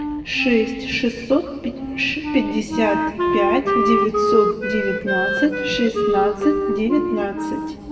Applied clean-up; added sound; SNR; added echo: none; Wind instrument, woodwind instrument; 1 dB; reverberation time 2.0 s.